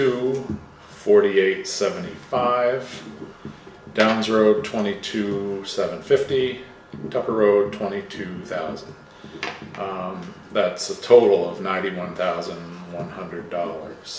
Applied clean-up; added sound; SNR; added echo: none; none; none; reverberation time 0.7 s.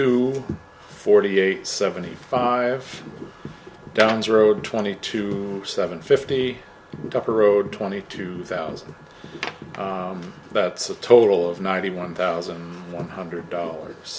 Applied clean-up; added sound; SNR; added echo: none; none; none; none.